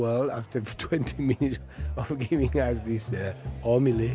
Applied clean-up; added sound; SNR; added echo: none; none; none; none.